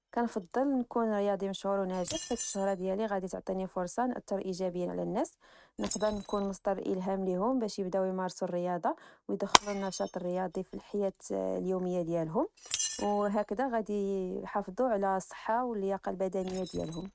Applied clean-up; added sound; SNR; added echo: neural mask model RNNoise.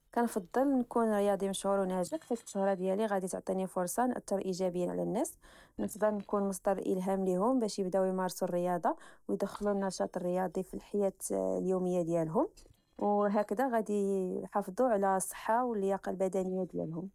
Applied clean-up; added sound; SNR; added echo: neural mask model DeepFilterNet 3.